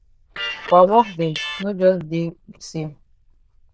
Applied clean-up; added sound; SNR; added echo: neural diffusion model UNIVERSE++.